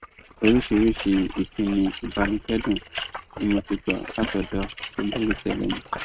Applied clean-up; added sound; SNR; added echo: neural mask model RNNoise.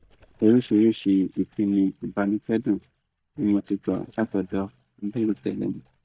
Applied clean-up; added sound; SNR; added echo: neural mask model DeepFilterNet 3.